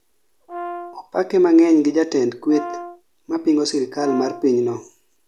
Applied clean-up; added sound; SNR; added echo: none; Brass instrument; 14 dB; none.